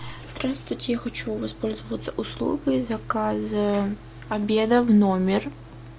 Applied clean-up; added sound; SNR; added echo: none; none; none; none.